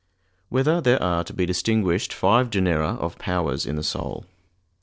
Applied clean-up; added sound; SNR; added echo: neural separator model SepFormer DNS4.